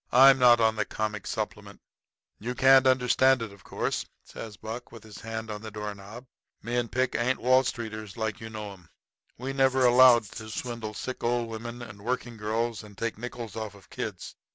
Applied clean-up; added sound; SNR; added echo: none; Rattle (instrument); 15 dB; none.